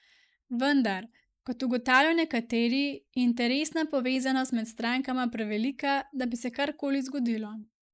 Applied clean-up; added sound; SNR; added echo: neural mask model Resemble Enhance denoiser.